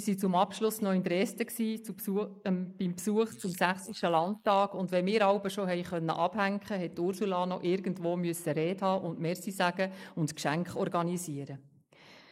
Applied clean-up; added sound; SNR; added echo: neural mask model Resemble Enhance denoiser.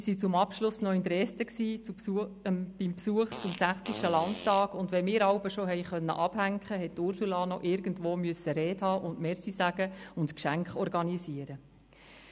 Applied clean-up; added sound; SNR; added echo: none; Fart; 10 dB; none.